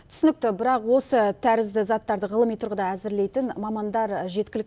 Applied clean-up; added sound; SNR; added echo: none; none; none; none.